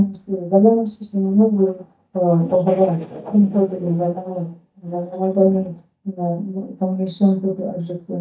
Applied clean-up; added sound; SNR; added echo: neural mask model DeepFilterNet 3.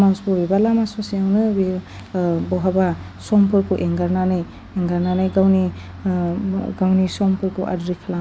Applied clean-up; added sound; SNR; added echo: none; none; none; none.